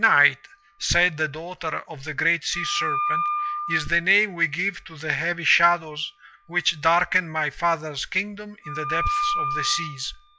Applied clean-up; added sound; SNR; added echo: classical method log-MMSE.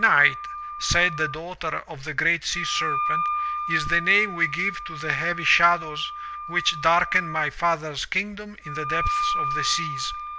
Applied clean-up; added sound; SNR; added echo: none; Wind instrument, woodwind instrument; 6 dB; none.